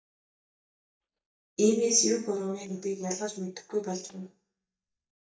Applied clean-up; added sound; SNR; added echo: neural mask model DeepFilterNet 3.